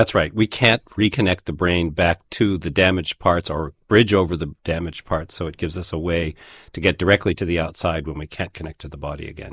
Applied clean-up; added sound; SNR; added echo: neural mask model Resemble Enhance denoiser.